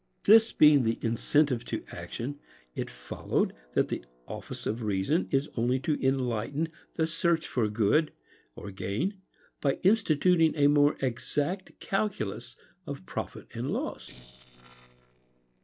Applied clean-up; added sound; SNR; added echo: neural separator model SepFormer DNS4.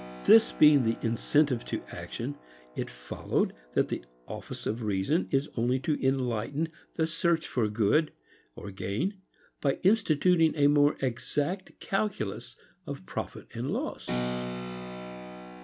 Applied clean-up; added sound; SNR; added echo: none; Keyboard (musical); 15 dB; none.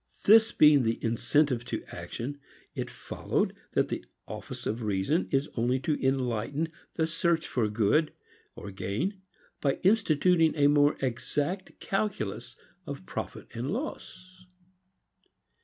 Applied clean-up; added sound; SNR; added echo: none; none; none; none.